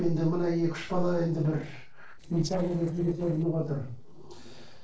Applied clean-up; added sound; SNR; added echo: neural separator model SepFormer DNS4.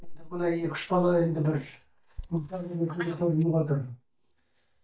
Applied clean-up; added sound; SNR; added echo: neural mask model DeepFilterNet 3.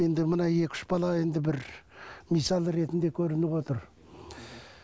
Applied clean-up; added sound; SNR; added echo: none; none; none; none.